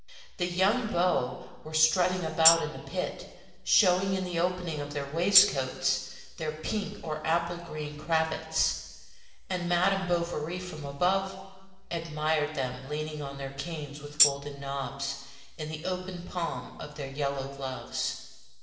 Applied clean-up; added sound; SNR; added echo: none; Tambourine; -1 dB; reverberation time 1.2 s.